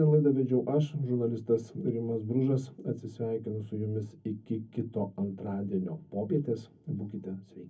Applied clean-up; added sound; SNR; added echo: none; none; none; reverberation time 0.3 s.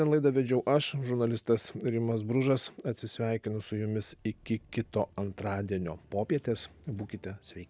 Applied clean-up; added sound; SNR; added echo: none; none; none; none.